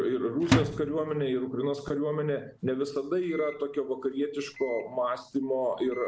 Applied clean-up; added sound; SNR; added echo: none; Microwave oven; 7 dB; none.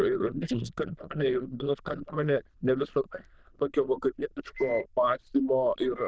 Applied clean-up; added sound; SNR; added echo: neural diffusion model UNIVERSE++.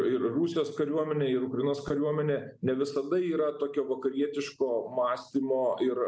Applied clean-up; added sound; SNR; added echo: none; none; none; none.